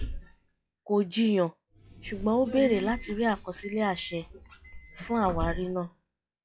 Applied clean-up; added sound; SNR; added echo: classical method log-MMSE.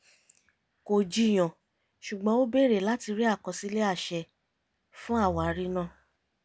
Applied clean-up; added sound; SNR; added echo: none; none; none; none.